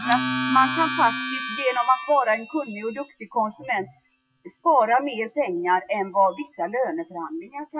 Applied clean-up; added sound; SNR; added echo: classical method Wiener filter.